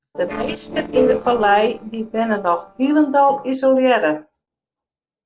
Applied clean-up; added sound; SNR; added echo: neural separator model SepFormer DNS4.